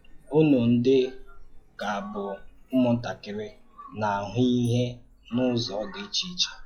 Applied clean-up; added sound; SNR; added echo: classical method log-MMSE.